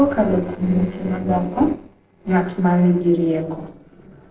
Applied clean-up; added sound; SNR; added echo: neural separator model SepFormer DNS4.